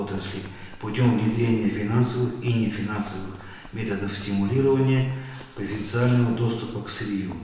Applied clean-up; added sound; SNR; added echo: none; Run; 19 dB; reverberation time 0.9 s.